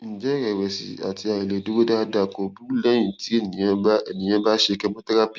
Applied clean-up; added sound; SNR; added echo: none; none; none; none.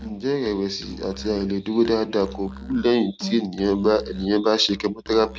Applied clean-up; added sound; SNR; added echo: none; Musical instrument; 16 dB; none.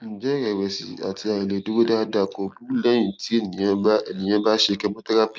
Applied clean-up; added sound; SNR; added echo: neural mask model Resemble Enhance denoiser.